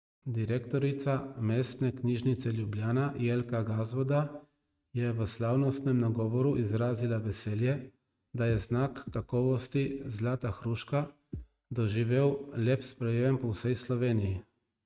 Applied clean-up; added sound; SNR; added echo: neural mask model RNNoise.